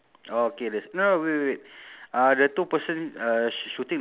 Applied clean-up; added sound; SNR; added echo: none; none; none; none.